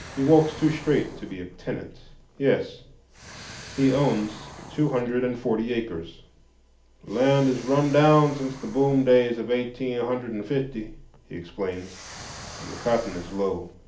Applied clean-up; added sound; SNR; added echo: none; Explosion; 19 dB; reverberation time 0.4 s.